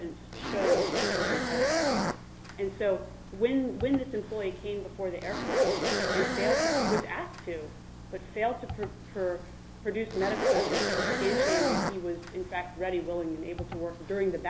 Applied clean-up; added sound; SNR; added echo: none; Zipper (clothing); -2 dB; none.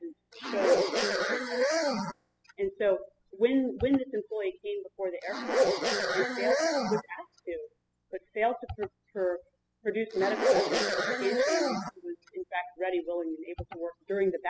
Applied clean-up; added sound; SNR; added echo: classical method spectral subtraction.